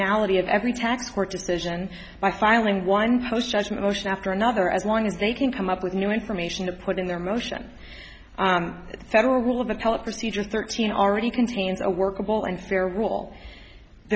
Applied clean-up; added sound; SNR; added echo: none; none; none; none.